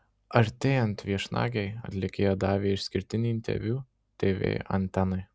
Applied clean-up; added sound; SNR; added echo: none; none; none; none.